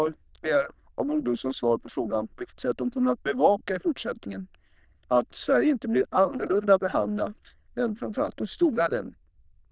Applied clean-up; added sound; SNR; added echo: neural diffusion model UNIVERSE++.